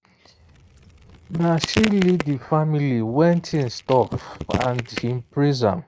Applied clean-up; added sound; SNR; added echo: neural mask model RNNoise.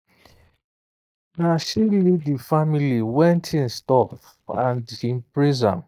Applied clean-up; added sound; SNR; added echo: neural mask model DeepFilterNet 3.